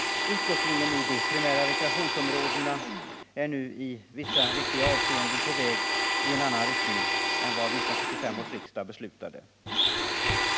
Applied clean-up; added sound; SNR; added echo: none; Domestic sounds, home sounds; -5 dB; none.